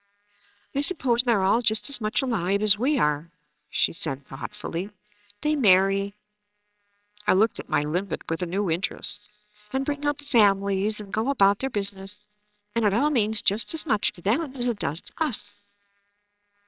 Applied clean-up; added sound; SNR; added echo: neural separator model SepFormer WHAMR!.